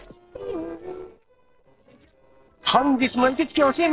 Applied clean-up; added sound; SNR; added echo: neural separator model SepFormer DNS4.